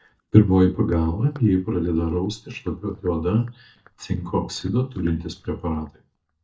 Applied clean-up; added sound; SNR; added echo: neural mask model DeepFilterNet 3.